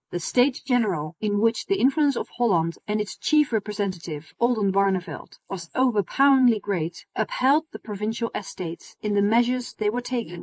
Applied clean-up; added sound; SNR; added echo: neural mask model Resemble Enhance denoiser.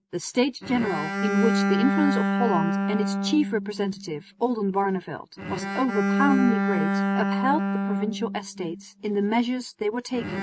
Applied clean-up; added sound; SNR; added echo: neural mask model RNNoise.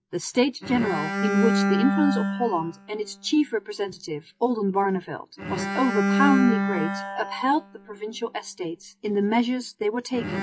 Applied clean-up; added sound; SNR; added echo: classical method log-MMSE.